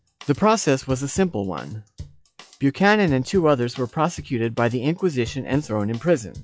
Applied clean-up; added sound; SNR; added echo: classical method log-MMSE.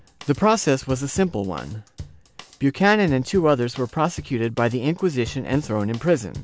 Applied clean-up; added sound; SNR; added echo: none; Drum kit; 19 dB; none.